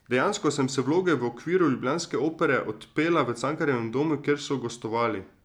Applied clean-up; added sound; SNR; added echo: none; none; none; none.